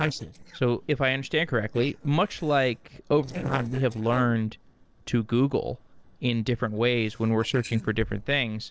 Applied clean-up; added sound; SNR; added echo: neural separator model SepFormer DNS4.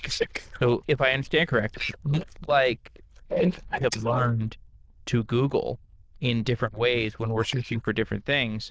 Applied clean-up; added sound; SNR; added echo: neural diffusion model UNIVERSE++.